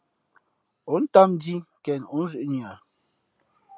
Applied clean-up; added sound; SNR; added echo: none; none; none; none.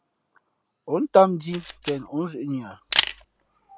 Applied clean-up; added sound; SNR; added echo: none; Camera; 6 dB; none.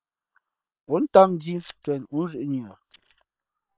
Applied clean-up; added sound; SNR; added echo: neural separator model SepFormer WHAM!.